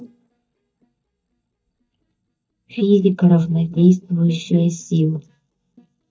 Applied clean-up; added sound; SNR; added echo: neural mask model DeepFilterNet 3.